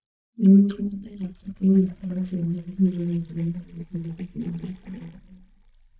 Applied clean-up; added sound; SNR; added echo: neural mask model DeepFilterNet 3.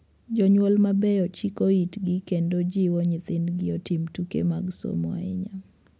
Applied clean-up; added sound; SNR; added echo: none; none; none; none.